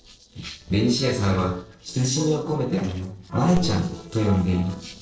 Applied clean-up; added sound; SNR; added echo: neural separator model SepFormer DNS4.